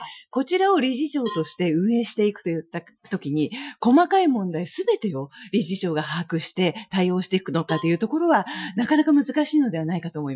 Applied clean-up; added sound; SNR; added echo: classical method Wiener filter.